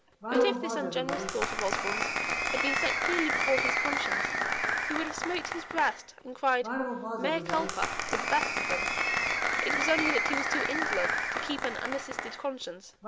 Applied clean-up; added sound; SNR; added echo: none; Applause + Bowed string instrument; -3 dB; none.